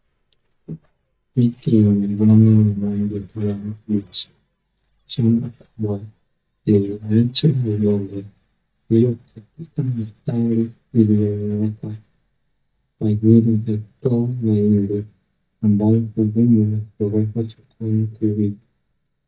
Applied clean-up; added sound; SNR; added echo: neural mask model DeepFilterNet 3.